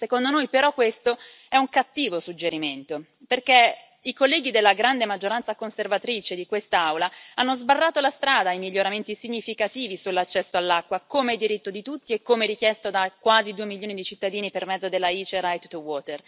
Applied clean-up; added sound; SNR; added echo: none; none; none; none.